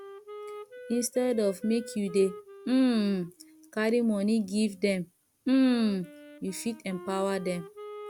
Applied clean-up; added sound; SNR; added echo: none; Wind instrument, woodwind instrument; 17 dB; none.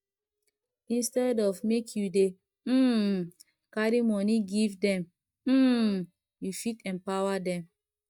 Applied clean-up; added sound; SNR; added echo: neural mask model DeepFilterNet 3.